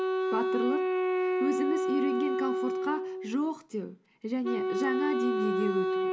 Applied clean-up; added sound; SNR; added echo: none; Wind instrument, woodwind instrument; -3 dB; none.